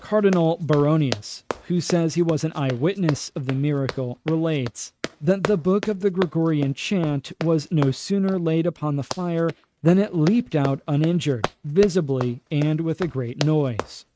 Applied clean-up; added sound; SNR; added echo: neural mask model RNNoise.